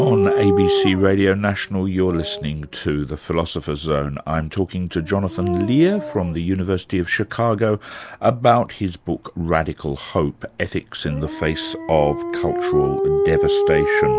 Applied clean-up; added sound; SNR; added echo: none; Dog; 4 dB; none.